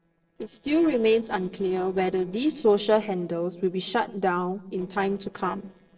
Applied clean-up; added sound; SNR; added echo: neural separator model SepFormer DNS4.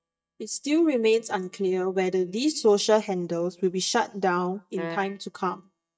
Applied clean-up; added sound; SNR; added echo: neural mask model DeepFilterNet 3.